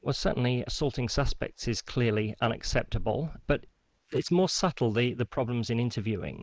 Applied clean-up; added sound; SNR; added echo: neural mask model Resemble Enhance denoiser.